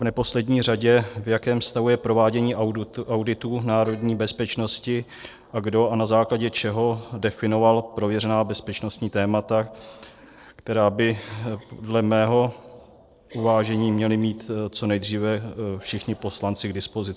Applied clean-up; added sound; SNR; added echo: neural separator model SepFormer DNS4.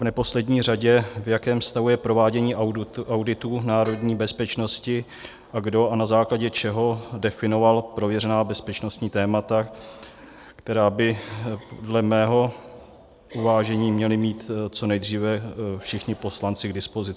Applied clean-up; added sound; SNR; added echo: none; Dishes, pots, and pans; 18 dB; none.